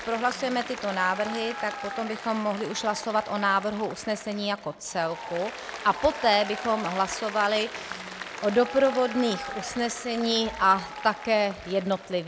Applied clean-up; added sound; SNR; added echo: none; Applause; 11 dB; none.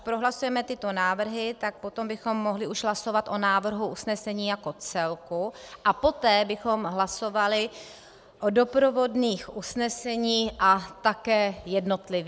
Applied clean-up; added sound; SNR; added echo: none; none; none; none.